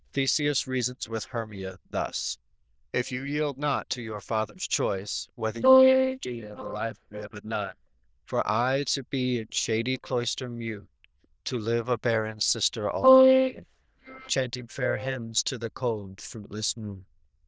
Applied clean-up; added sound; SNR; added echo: neural diffusion model UNIVERSE++.